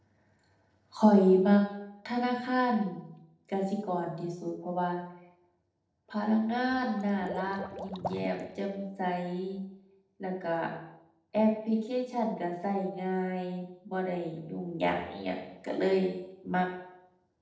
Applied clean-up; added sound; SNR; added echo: neural separator model SepFormer DNS4.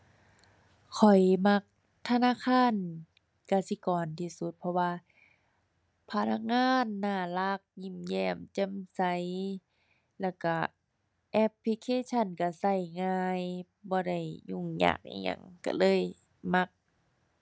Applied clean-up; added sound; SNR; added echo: none; none; none; none.